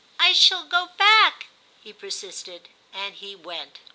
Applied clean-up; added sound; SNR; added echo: none; none; none; none.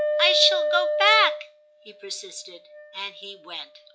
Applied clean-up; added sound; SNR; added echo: classical method log-MMSE.